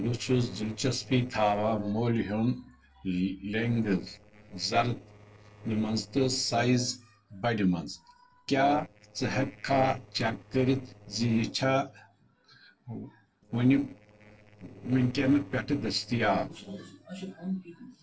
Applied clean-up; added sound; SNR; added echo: neural separator model SepFormer DNS4.